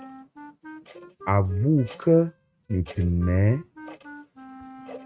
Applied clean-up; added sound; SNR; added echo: neural mask model RNNoise.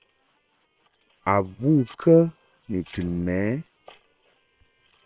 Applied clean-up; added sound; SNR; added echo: neural separator model SepFormer WHAM!.